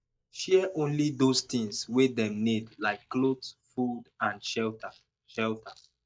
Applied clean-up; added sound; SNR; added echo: neural mask model DeepFilterNet 3.